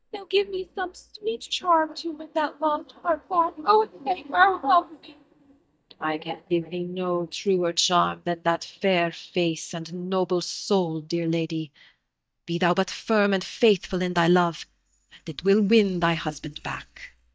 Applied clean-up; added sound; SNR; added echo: neural mask model DeepFilterNet 3.